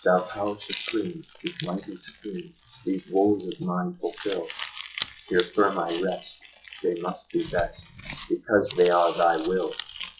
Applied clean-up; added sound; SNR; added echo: classical method log-MMSE.